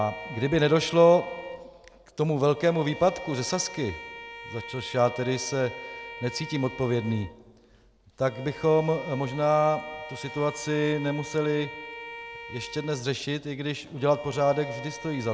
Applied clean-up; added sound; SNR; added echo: none; Bowed string instrument; 15 dB; none.